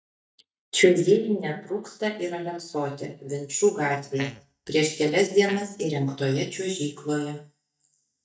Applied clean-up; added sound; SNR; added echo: neural mask model DeepFilterNet 3.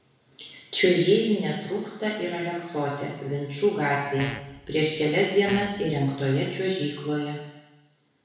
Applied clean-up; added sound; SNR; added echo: none; Fart; 12 dB; reverberation time 1.0 s.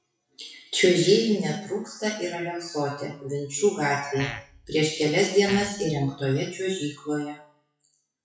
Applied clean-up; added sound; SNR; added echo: classical method WPE with log-MMSE.